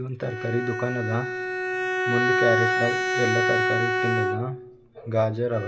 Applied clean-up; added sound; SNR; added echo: none; Bowed string instrument; -2 dB; reverberation time 0.9 s.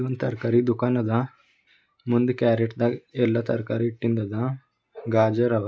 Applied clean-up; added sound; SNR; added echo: none; none; none; none.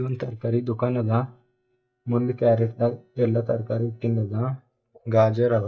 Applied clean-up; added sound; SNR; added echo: neural mask model DeepFilterNet 3.